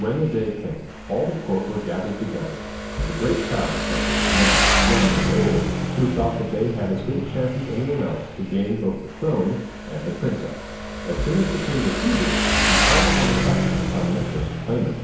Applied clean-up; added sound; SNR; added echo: none; Motorcycle; -1 dB; reverberation time 1.0 s.